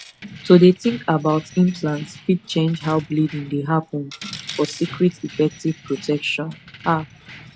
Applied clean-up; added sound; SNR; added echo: none; Keys jangling + Coin (dropping); 18 dB; none.